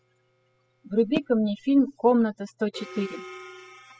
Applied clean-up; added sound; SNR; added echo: classical method spectral subtraction.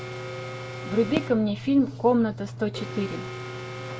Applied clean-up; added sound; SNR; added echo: none; Alarm + Fireworks; 11 dB; none.